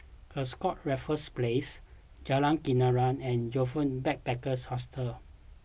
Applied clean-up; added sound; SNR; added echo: none; none; none; none.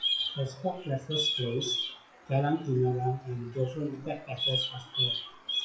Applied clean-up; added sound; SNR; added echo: classical method WPE with log-MMSE.